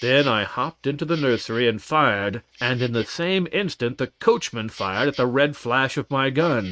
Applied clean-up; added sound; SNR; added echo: neural mask model RNNoise.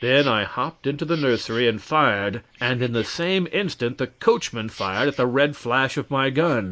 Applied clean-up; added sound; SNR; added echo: neural mask model Resemble Enhance denoiser.